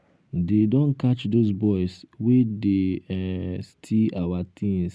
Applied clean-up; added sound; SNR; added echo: none; none; none; none.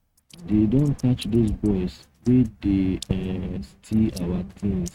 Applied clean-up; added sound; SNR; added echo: neural mask model RNNoise.